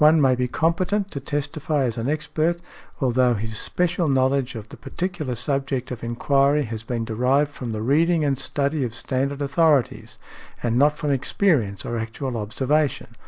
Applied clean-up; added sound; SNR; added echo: none; none; none; none.